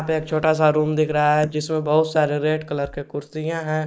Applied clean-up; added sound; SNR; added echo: neural mask model DeepFilterNet 3.